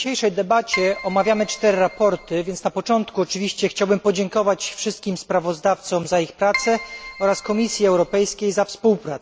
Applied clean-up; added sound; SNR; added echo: none; Keyboard (musical); 12 dB; none.